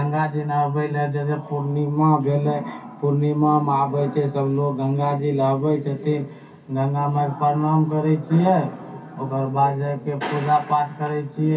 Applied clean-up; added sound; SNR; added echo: none; none; none; reverberation time 0.3 s.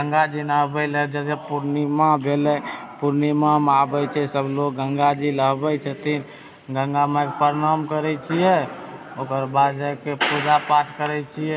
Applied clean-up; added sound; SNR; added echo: none; none; none; none.